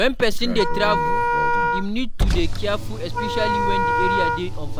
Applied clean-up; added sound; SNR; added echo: none; Wind instrument, woodwind instrument + Car; -5 dB; none.